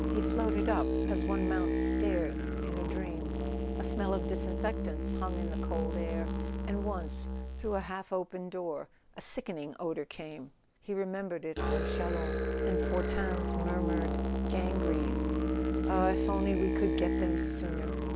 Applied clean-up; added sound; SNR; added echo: none; Musical instrument; -4 dB; none.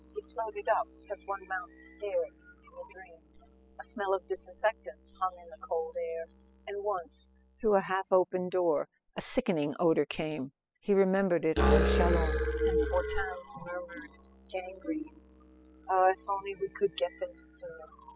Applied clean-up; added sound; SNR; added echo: classical method spectral subtraction.